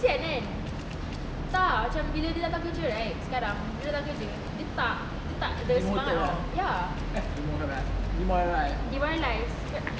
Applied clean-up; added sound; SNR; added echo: none; none; none; none.